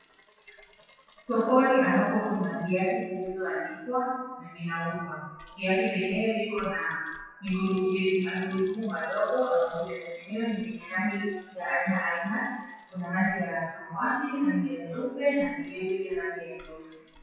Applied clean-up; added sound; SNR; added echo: classical method WPE with log-MMSE.